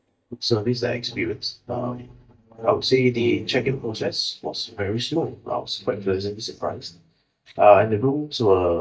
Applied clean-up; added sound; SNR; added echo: neural mask model DeepFilterNet 3.